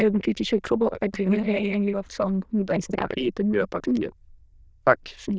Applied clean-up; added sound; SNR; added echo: neural diffusion model UNIVERSE++.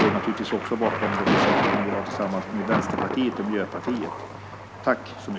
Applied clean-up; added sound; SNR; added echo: none; Thunder; 0 dB; none.